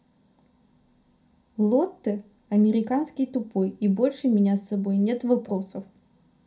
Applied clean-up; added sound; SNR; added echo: none; none; none; reverberation time 0.3 s.